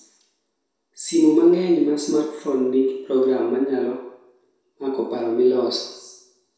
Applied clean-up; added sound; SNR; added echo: none; none; none; reverberation time 0.7 s.